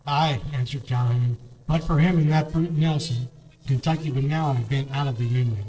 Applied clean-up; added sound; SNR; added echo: neural separator model SepFormer DNS4.